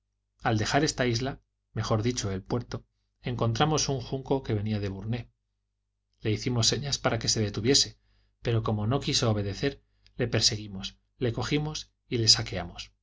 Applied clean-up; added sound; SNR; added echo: none; none; none; none.